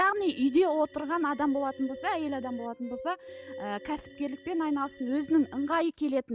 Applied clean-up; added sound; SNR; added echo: none; Organ + Glass; 17 dB; none.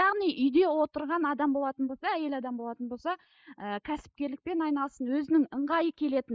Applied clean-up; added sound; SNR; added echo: neural mask model Resemble Enhance denoiser.